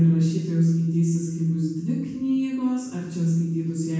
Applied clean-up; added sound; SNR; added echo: none; none; none; reverberation time 1.2 s.